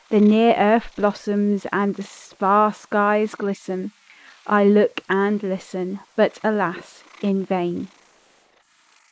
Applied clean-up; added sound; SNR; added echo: neural mask model Resemble Enhance denoiser.